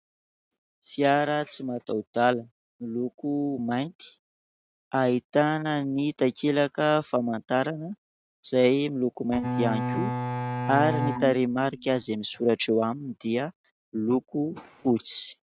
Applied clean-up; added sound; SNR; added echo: neural mask model RNNoise.